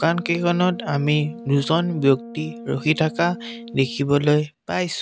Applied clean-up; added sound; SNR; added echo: none; Brass instrument; 16 dB; none.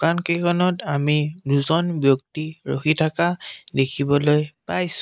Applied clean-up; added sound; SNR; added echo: neural mask model Resemble Enhance denoiser.